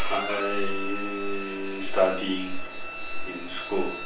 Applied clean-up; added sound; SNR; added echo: none; Bowed string instrument; 11 dB; reverberation time 0.3 s.